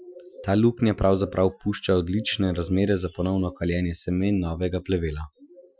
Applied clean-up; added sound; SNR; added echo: classical method Wiener filter.